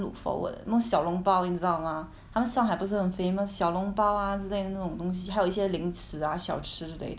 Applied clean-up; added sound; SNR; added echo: none; none; none; none.